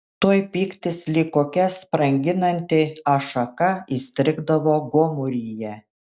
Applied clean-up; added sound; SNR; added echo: none; none; none; none.